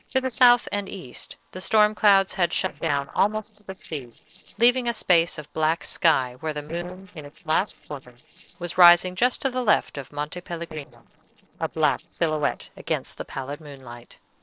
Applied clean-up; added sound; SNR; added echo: neural separator model SepFormer DNS4.